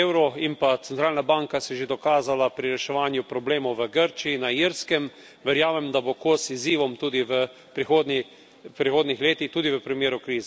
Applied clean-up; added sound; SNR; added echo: none; none; none; none.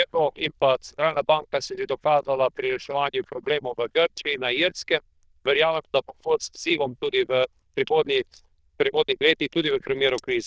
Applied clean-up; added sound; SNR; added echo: neural diffusion model UNIVERSE++.